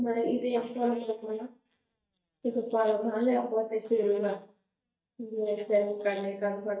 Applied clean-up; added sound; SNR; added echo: neural mask model DeepFilterNet 3.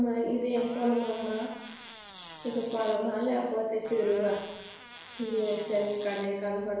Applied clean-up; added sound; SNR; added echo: none; Fart; 17 dB; reverberation time 0.9 s.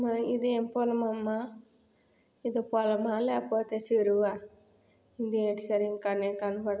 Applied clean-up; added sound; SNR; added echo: none; none; none; none.